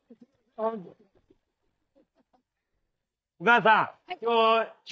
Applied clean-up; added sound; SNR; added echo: neural mask model DeepFilterNet 3.